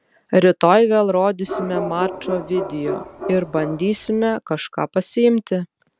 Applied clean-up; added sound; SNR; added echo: none; Bark; 9 dB; none.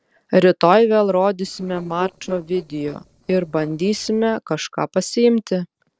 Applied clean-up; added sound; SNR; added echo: neural separator model SepFormer DNS4.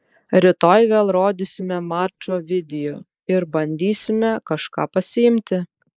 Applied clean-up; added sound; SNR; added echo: neural mask model Resemble Enhance denoiser.